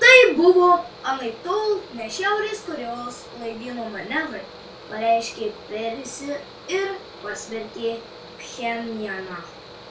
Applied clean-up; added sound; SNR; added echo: none; Mechanical fan; 18 dB; reverberation time 0.3 s.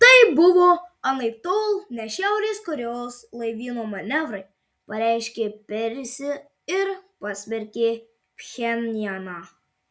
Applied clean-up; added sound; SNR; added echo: none; none; none; none.